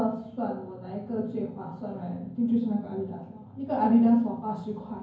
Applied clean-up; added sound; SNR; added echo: none; none; none; reverberation time 0.9 s.